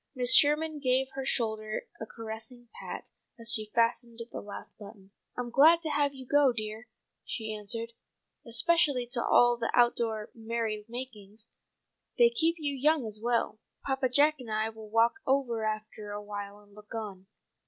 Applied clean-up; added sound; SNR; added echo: none; none; none; none.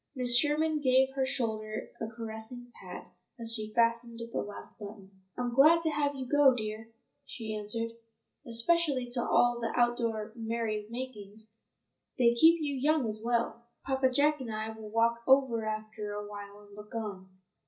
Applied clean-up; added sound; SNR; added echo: none; none; none; reverberation time 0.4 s.